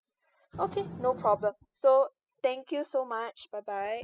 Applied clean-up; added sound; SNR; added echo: classical method spectral subtraction.